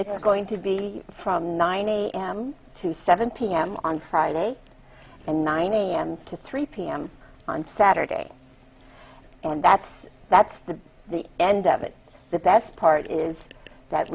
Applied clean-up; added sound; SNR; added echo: none; none; none; none.